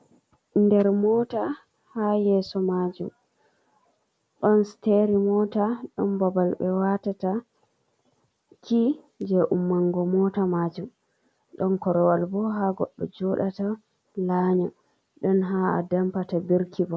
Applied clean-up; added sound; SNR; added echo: none; none; none; none.